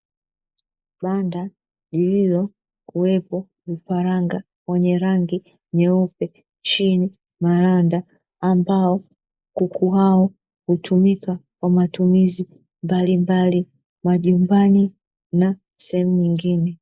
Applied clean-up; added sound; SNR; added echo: neural mask model Resemble Enhance denoiser.